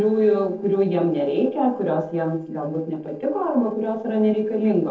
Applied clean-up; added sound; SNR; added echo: neural separator model SepFormer DNS4.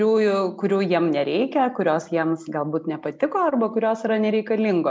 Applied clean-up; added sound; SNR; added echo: none; none; none; none.